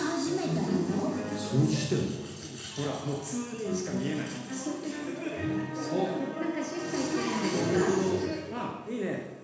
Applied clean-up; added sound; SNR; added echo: none; none; none; reverberation time 1.1 s.